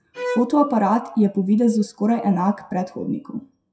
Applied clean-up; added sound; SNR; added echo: classical method WPE with log-MMSE.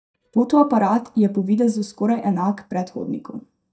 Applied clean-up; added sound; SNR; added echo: neural mask model DeepFilterNet 3.